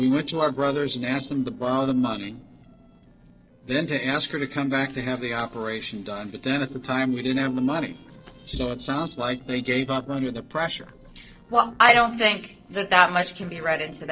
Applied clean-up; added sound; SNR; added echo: neural separator model SepFormer DNS4.